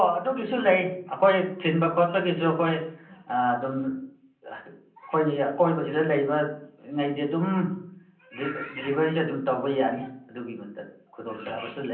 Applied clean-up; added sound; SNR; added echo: none; none; none; reverberation time 0.6 s.